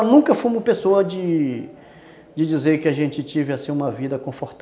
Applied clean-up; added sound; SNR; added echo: none; none; none; none.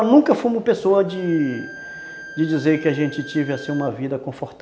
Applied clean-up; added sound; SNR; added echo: none; Bowed string instrument; 18 dB; none.